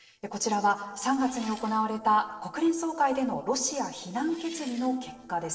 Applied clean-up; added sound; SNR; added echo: neural separator model SepFormer DNS4.